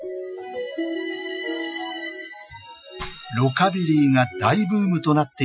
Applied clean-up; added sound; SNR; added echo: classical method Wiener filter.